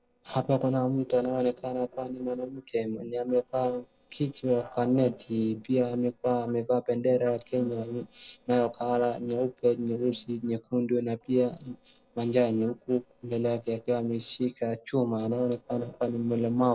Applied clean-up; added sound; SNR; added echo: neural separator model SepFormer DNS4.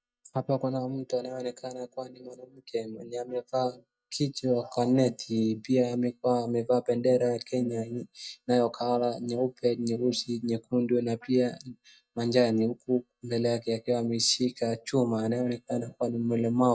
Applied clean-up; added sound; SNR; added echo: neural mask model DeepFilterNet 3.